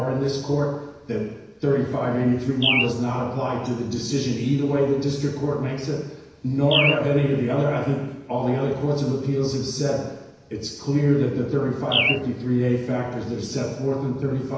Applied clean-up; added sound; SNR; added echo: none; Bird; 4 dB; reverberation time 1.0 s.